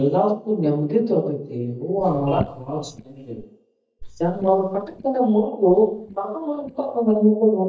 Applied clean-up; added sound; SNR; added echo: neural mask model DeepFilterNet 3.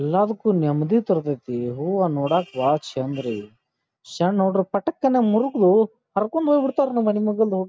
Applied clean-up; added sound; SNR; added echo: none; none; none; none.